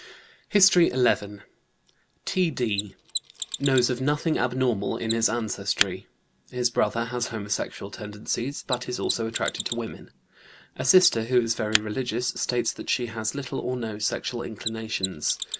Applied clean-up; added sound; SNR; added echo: none; Mechanisms; 11 dB; none.